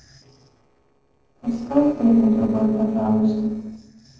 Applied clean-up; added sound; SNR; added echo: neural separator model SepFormer DNS4.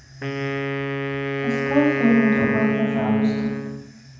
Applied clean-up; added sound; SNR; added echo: none; Wind instrument, woodwind instrument; 3 dB; reverberation time 1.2 s.